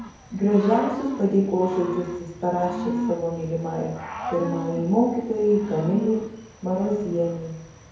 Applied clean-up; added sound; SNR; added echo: none; Cricket / Growling; 10 dB; reverberation time 0.9 s.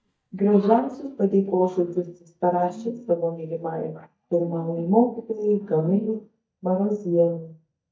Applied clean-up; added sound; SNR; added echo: neural mask model DeepFilterNet 3.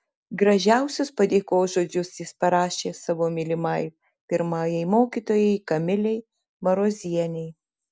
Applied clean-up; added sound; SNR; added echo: none; none; none; none.